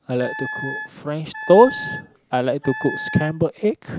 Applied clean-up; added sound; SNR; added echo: none; Wind instrument, woodwind instrument; 11 dB; none.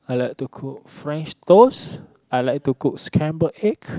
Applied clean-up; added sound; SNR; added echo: none; none; none; none.